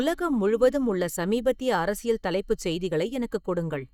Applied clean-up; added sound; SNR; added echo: neural mask model DeepFilterNet 3.